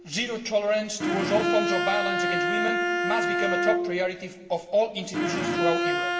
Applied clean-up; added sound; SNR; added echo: none; Bowed string instrument; -1 dB; reverberation time 1.1 s.